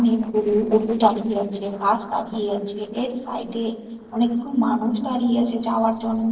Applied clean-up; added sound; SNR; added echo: neural separator model SepFormer DNS4.